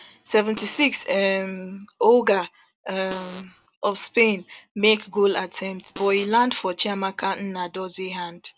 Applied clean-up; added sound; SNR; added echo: none; Fart; 18 dB; none.